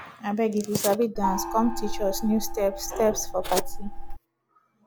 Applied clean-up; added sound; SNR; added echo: none; Gong; 3 dB; none.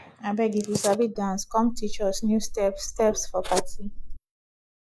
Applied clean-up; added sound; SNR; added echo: neural mask model Resemble Enhance denoiser.